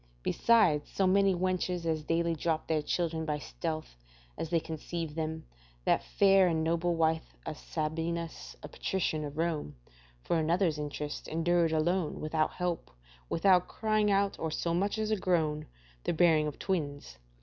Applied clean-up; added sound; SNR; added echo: none; none; none; none.